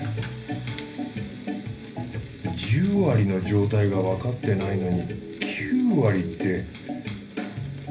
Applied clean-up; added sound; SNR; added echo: none; none; none; reverberation time 0.3 s.